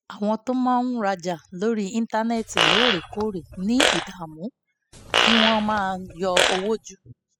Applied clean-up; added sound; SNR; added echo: classical method spectral subtraction.